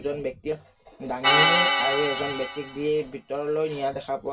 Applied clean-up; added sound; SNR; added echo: none; Organ; -5 dB; reverberation time 0.2 s.